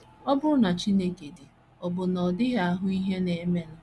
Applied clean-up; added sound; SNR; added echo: none; none; none; none.